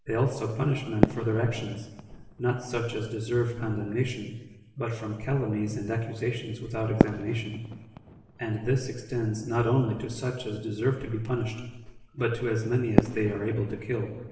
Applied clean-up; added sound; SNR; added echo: none; Fireworks; 5 dB; reverberation time 1.0 s.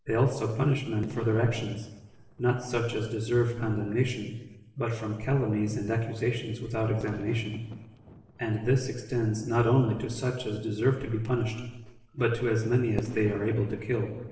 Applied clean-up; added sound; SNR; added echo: neural separator model SepFormer DNS4.